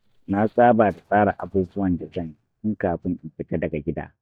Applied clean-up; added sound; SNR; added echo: neural mask model DeepFilterNet 3.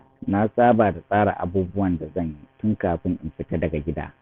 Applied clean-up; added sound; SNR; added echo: none; none; none; none.